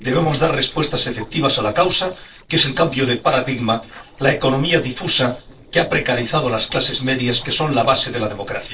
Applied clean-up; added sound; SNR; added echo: neural separator model SepFormer DNS4.